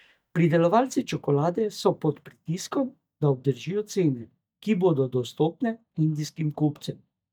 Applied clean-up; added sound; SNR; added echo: neural mask model DeepFilterNet 3.